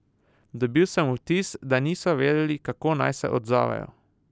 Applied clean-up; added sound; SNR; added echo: none; none; none; none.